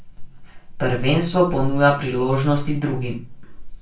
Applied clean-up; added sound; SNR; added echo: none; none; none; reverberation time 0.3 s.